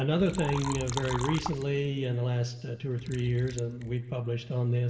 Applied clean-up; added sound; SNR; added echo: none; Liquid; 12 dB; reverberation time 1.6 s.